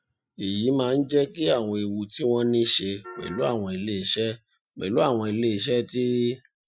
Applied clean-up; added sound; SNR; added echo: classical method Wiener filter.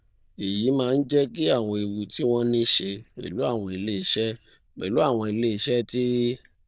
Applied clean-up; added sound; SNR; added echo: neural diffusion model UNIVERSE++.